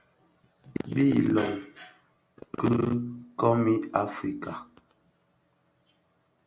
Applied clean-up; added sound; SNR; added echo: none; none; none; none.